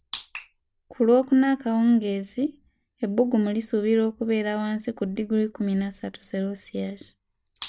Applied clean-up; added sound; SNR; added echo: none; none; none; none.